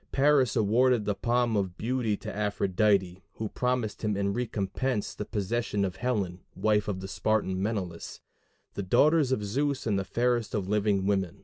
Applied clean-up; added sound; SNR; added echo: none; none; none; none.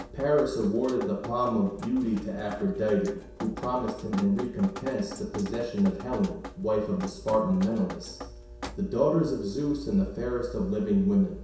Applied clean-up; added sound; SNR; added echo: none; Drip; 14 dB; reverberation time 0.7 s.